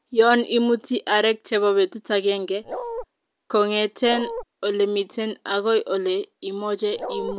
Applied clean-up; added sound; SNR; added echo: none; Bark; 8 dB; none.